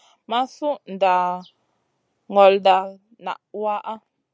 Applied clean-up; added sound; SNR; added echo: none; none; none; none.